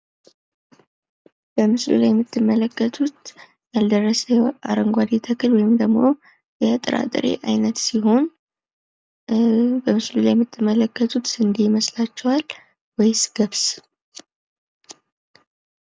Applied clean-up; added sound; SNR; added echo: none; none; none; none.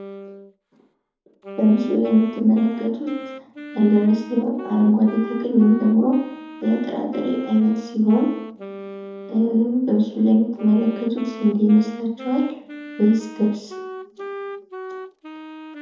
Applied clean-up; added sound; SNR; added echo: none; Wind instrument, woodwind instrument; 15 dB; reverberation time 2.6 s.